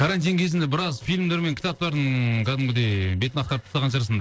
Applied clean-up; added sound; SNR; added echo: neural separator model SepFormer DNS4.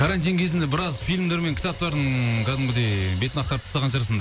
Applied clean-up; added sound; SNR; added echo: none; Crash cymbal; 19 dB; none.